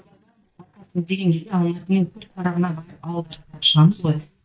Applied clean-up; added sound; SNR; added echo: neural mask model DeepFilterNet 3.